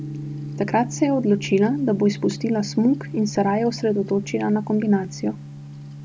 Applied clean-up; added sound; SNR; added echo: none; Gong; 12 dB; none.